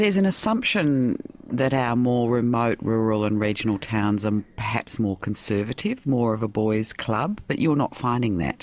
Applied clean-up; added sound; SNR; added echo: none; none; none; none.